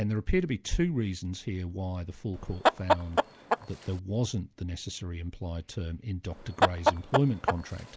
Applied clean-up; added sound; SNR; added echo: none; Chicken, rooster; -3 dB; none.